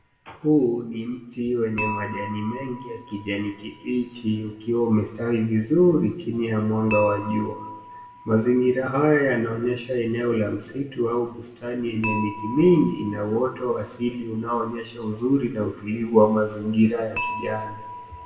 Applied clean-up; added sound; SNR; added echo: none; Dishes, pots, and pans / Chink, clink; 14 dB; reverberation time 0.8 s.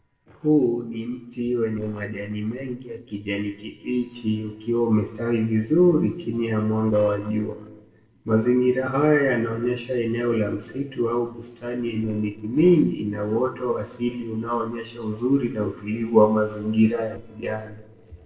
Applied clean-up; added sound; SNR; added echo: neural separator model SepFormer DNS4.